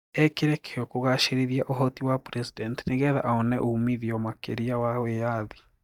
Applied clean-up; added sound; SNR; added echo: neural mask model DeepFilterNet 3.